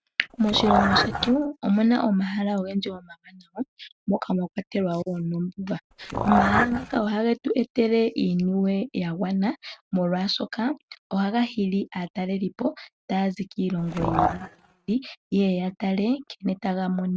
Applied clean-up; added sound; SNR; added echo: neural mask model RNNoise.